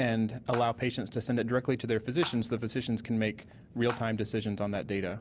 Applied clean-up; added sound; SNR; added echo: none; Water / Splash, splatter; 16 dB; none.